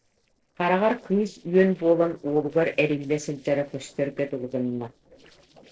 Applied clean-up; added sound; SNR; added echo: neural separator model SepFormer DNS4.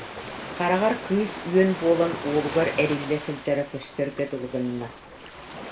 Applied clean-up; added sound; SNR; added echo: none; Ocean; 11 dB; reverberation time 0.3 s.